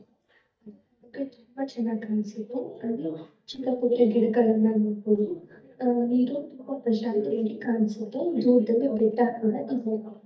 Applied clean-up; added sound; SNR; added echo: neural mask model DeepFilterNet 3.